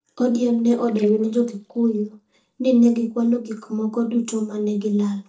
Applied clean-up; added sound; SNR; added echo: neural mask model DeepFilterNet 3.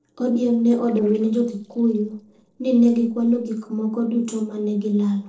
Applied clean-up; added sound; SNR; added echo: neural separator model SepFormer DNS4.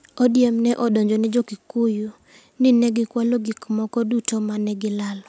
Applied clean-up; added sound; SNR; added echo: none; none; none; none.